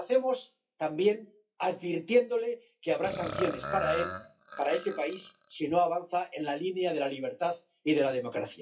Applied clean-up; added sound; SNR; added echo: classical method WPE with log-MMSE.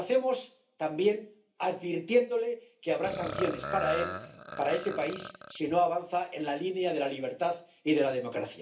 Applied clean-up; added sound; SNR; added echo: none; Burping, eructation; 8 dB; reverberation time 0.3 s.